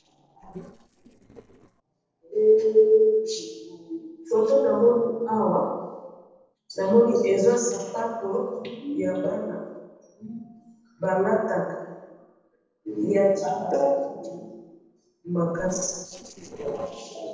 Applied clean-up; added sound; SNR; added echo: neural separator model SepFormer DNS4.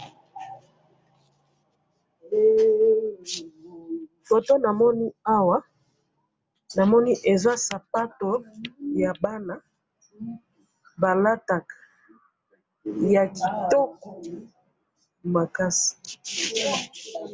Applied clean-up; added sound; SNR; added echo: none; none; none; none.